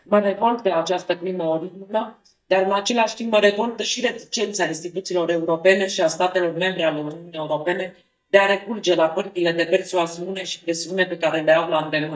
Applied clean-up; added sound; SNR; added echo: neural mask model DeepFilterNet 3.